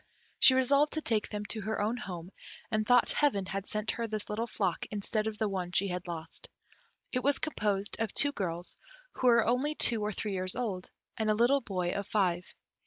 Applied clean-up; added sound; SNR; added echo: none; none; none; none.